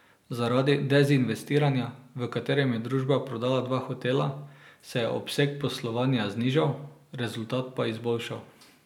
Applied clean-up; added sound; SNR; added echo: none; none; none; none.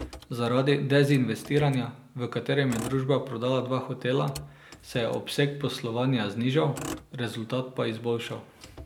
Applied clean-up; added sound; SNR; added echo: none; Motor vehicle (road); 18 dB; none.